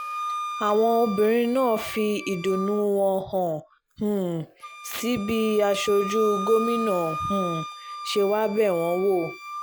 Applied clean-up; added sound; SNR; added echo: none; Wind instrument, woodwind instrument; 10 dB; none.